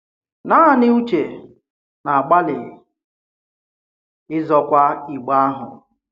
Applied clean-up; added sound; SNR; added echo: none; none; none; none.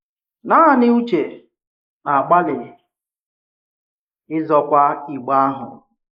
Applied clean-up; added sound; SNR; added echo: neural mask model Resemble Enhance denoiser.